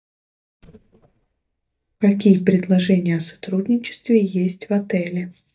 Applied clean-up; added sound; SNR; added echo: neural mask model DeepFilterNet 3.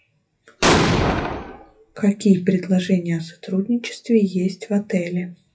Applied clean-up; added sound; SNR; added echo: classical method WPE with log-MMSE.